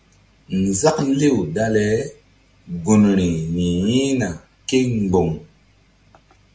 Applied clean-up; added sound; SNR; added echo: none; none; none; none.